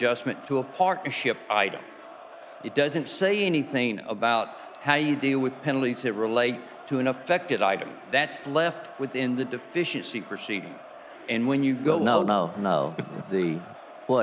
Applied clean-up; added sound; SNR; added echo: none; Crowd; 18 dB; none.